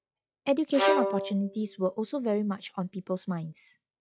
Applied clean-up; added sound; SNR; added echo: classical method log-MMSE.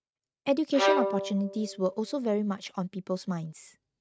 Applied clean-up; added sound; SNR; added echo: neural mask model RNNoise.